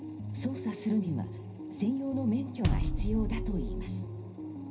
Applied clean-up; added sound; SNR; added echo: none; Bass drum; 0 dB; reverberation time 0.4 s.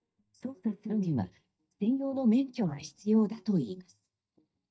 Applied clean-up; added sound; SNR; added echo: neural mask model DeepFilterNet 3.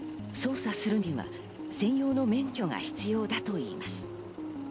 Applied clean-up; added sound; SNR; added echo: none; none; none; none.